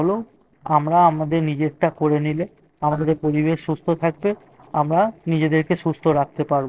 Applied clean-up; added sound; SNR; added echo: neural separator model SepFormer DNS4.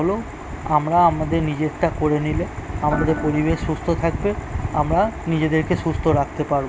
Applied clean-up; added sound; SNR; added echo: none; Organ; 8 dB; none.